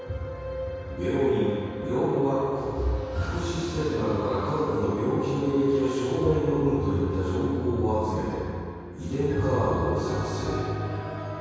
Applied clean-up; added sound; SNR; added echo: none; none; none; reverberation time 2.2 s.